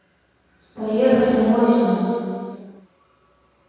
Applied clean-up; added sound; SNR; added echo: none; none; none; reverberation time 2.2 s.